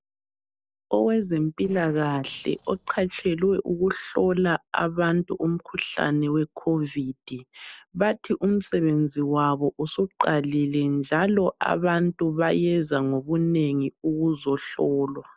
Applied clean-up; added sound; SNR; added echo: neural separator model SepFormer DNS4.